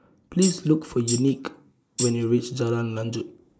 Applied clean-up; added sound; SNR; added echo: neural mask model Resemble Enhance denoiser.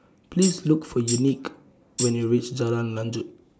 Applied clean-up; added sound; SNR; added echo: none; Tambourine; 7 dB; none.